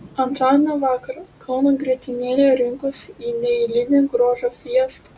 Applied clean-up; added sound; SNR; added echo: none; none; none; none.